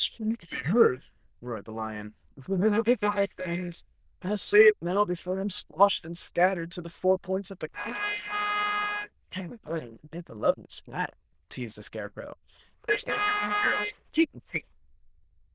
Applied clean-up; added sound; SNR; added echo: neural diffusion model UNIVERSE++.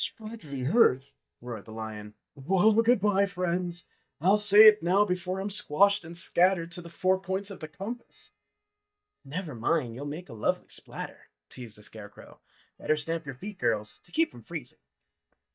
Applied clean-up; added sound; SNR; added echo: neural mask model DeepFilterNet 3.